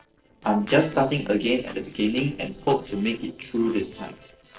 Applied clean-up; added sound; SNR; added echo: neural separator model SepFormer DNS4.